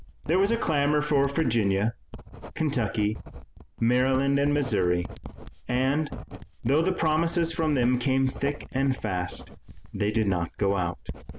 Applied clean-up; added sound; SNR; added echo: none; Writing; 13 dB; none.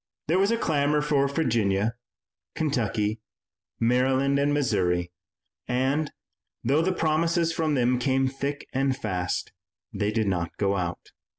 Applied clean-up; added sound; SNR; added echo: none; none; none; none.